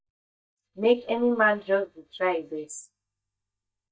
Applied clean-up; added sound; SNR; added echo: neural mask model DeepFilterNet 3.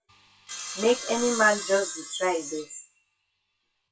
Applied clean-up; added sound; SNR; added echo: classical method WPE with log-MMSE.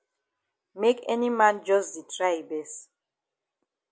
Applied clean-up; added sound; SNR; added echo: none; none; none; none.